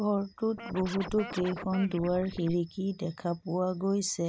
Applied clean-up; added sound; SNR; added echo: none; Scratching (performance technique); 11 dB; none.